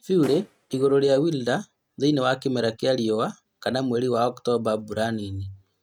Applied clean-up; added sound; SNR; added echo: neural mask model RNNoise.